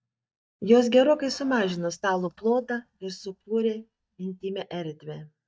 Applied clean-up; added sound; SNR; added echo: neural mask model DeepFilterNet 3.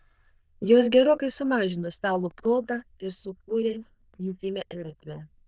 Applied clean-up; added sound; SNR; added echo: neural diffusion model UNIVERSE++.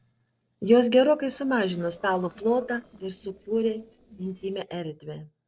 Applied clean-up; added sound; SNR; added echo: neural separator model SepFormer DNS4.